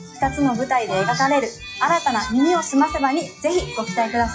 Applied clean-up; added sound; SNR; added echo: classical method WPE with log-MMSE.